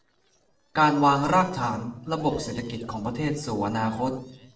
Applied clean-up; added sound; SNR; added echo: neural separator model SepFormer DNS4.